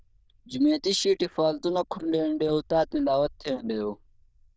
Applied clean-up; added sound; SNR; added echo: neural diffusion model UNIVERSE++.